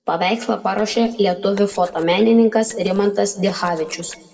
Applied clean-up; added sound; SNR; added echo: neural separator model SepFormer DNS4.